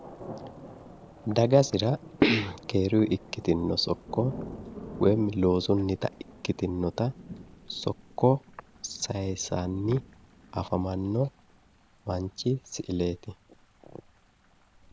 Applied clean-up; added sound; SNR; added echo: none; Thunder / Rain; 17 dB; none.